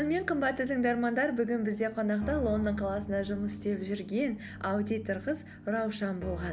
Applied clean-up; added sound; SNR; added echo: none; none; none; none.